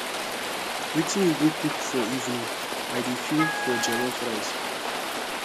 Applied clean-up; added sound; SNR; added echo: none; Rain + Wind instrument, woodwind instrument; 0 dB; none.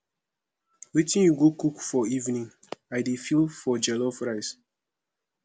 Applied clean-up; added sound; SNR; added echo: none; none; none; none.